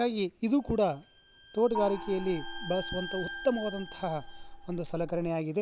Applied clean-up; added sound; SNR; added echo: none; Bowed string instrument + Gong; 11 dB; none.